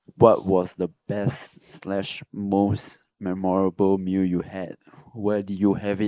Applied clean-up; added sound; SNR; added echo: neural mask model Resemble Enhance denoiser.